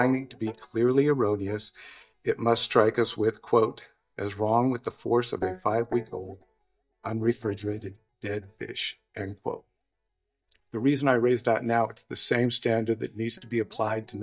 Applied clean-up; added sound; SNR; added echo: neural mask model DeepFilterNet 3.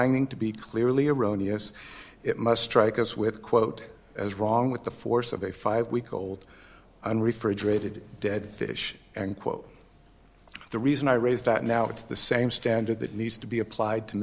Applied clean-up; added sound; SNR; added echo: none; none; none; none.